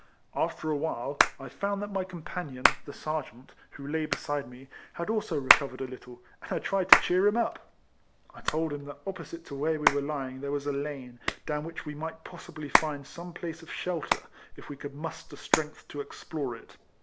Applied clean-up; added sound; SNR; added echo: none; Hands; 0 dB; none.